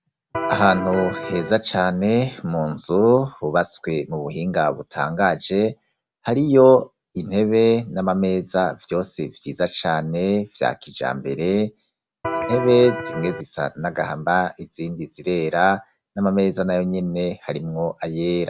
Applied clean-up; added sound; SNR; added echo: none; Electric guitar; 6 dB; none.